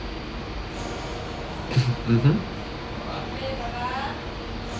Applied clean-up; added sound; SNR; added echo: none; Electric guitar / Acoustic guitar; 17 dB; none.